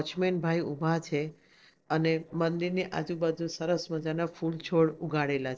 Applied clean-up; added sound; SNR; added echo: neural separator model SepFormer DNS4.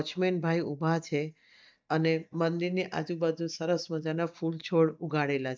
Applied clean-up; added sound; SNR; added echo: neural mask model DeepFilterNet 3.